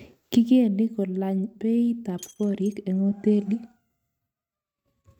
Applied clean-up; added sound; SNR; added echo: neural mask model RNNoise.